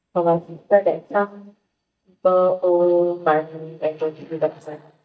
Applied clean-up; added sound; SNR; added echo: neural mask model DeepFilterNet 3.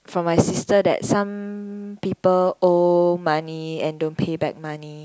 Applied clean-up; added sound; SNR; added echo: none; none; none; none.